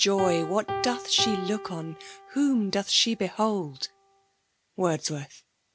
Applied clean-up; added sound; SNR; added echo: none; Piano; 10 dB; none.